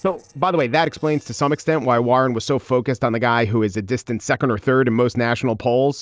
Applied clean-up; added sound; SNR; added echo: neural separator model SepFormer DNS4.